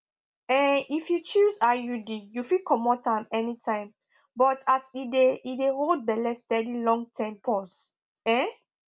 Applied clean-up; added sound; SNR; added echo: none; none; none; none.